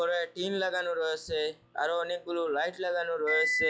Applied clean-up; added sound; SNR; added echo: classical method log-MMSE.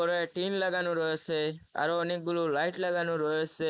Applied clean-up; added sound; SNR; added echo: neural mask model Resemble Enhance denoiser.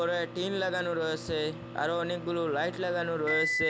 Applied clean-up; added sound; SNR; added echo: none; Microwave oven; 6 dB; none.